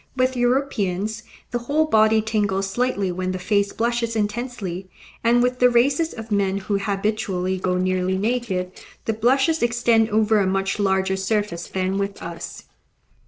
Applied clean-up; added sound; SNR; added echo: neural separator model SepFormer DNS4.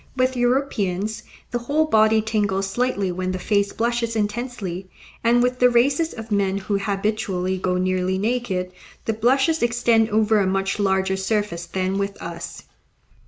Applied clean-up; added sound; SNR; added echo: none; none; none; none.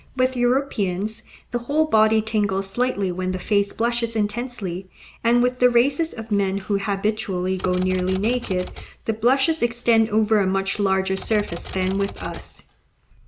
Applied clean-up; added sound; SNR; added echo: none; Typewriter; 12 dB; none.